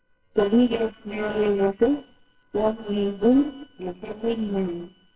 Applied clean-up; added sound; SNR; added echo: neural separator model SepFormer WHAMR!.